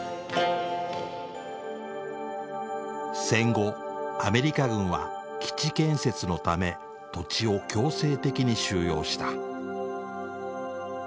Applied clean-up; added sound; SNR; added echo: none; none; none; none.